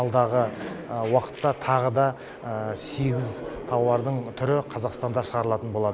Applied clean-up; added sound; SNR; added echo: none; none; none; none.